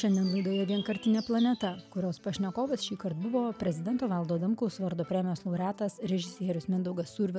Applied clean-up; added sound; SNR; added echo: none; none; none; none.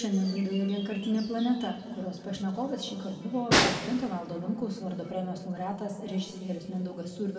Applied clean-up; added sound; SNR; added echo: none; Snare drum; 0 dB; reverberation time 2.0 s.